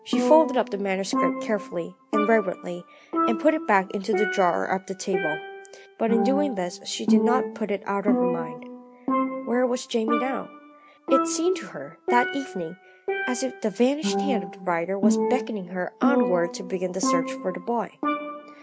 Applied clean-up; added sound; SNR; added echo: none; Percussion; 2 dB; none.